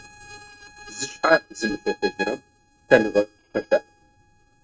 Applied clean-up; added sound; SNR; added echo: neural mask model RNNoise.